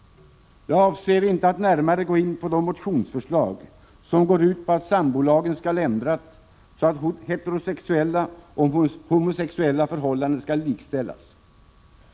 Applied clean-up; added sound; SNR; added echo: none; none; none; none.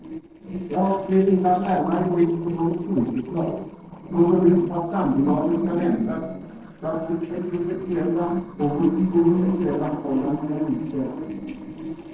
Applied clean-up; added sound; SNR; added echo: neural separator model SepFormer DNS4.